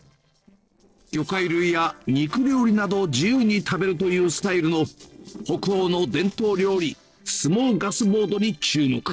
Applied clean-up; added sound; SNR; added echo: neural separator model SepFormer DNS4.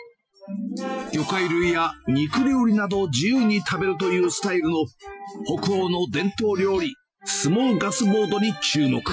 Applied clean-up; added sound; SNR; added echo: classical method Wiener filter.